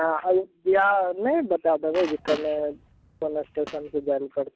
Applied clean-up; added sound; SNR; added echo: none; Fart; 15 dB; none.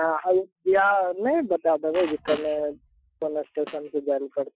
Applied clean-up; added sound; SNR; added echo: classical method Wiener filter.